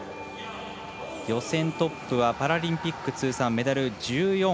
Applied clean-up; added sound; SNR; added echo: none; Doorbell + Guitar; 20 dB; none.